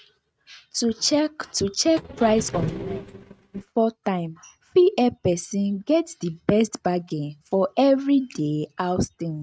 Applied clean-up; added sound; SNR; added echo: neural mask model RNNoise.